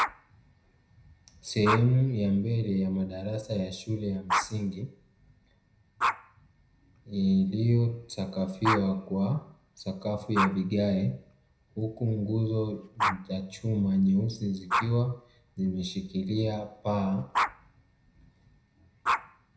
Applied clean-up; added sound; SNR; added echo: none; Dog; 7 dB; reverberation time 0.5 s.